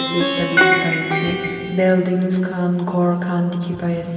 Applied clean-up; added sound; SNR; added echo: none; Plucked string instrument; 3 dB; reverberation time 2.6 s.